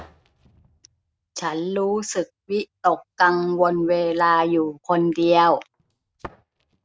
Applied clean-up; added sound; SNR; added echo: neural mask model RNNoise.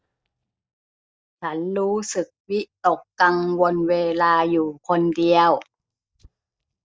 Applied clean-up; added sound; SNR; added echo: neural mask model DeepFilterNet 3.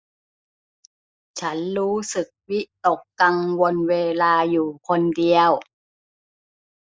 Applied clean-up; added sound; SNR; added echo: neural mask model Resemble Enhance denoiser.